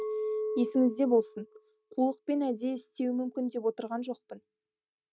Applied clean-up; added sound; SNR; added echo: neural mask model RNNoise.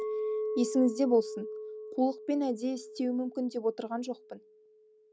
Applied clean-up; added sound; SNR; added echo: none; Chink, clink; 8 dB; none.